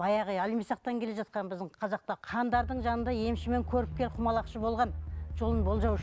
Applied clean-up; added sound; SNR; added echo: none; none; none; none.